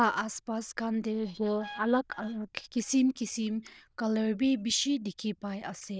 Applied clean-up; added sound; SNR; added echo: neural diffusion model UNIVERSE++.